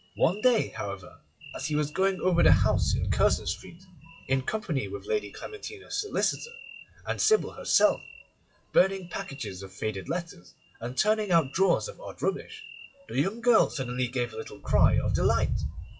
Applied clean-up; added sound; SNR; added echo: classical method WPE with log-MMSE.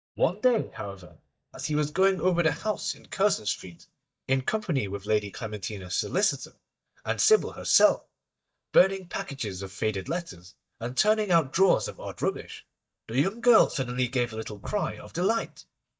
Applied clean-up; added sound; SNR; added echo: neural mask model DeepFilterNet 3.